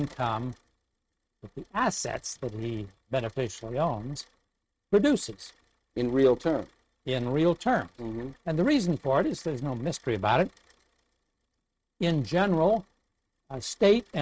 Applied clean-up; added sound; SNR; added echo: neural mask model RNNoise.